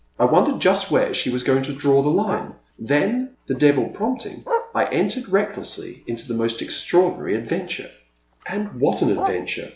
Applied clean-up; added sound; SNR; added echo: none; Bark; 14 dB; none.